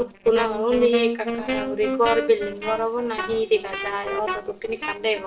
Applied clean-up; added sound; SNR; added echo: neural separator model SepFormer DNS4.